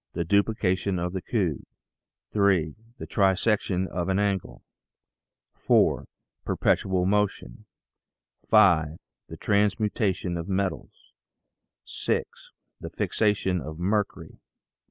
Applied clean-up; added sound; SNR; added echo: none; none; none; none.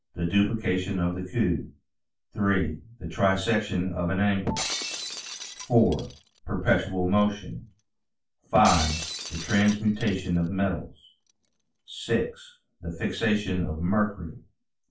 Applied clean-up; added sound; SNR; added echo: none; Shatter; 10 dB; reverberation time 0.2 s.